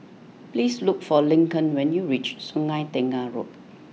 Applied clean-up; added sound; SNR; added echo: none; none; none; none.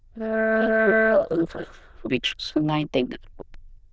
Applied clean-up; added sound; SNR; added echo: neural diffusion model UNIVERSE++.